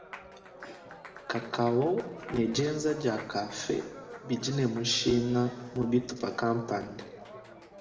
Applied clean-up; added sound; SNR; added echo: none; Applause; 16 dB; reverberation time 1.8 s.